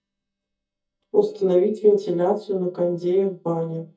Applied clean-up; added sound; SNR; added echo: neural mask model DeepFilterNet 3.